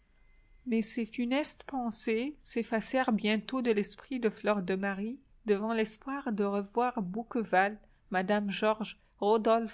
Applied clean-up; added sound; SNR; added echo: none; none; none; none.